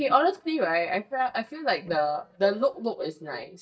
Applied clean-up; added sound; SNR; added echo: neural mask model DeepFilterNet 3.